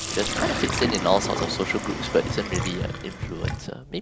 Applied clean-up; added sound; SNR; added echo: none; Sink (filling or washing); 2 dB; none.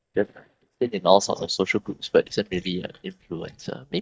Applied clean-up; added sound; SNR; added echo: neural mask model DeepFilterNet 3.